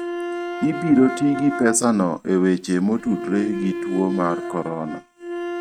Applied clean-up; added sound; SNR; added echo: neural mask model RNNoise.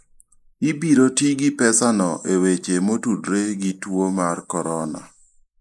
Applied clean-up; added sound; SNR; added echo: neural mask model Resemble Enhance denoiser.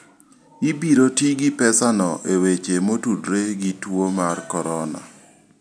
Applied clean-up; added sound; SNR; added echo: none; none; none; none.